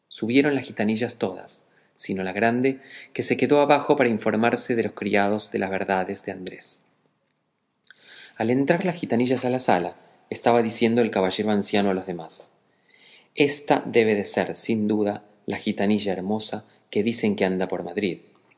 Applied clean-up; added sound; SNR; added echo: none; none; none; none.